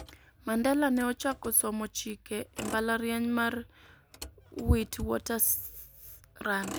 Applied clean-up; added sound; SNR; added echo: none; Motor vehicle (road); 17 dB; none.